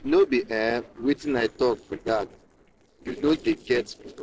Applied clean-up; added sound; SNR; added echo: neural separator model SepFormer DNS4.